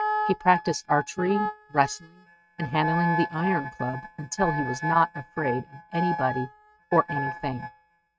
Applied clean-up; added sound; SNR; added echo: neural mask model RNNoise.